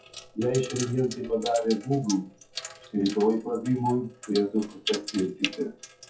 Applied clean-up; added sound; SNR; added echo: classical method WPE with log-MMSE.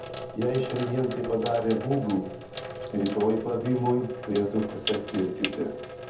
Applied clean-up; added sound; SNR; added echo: none; Sink (filling or washing); 8 dB; reverberation time 0.7 s.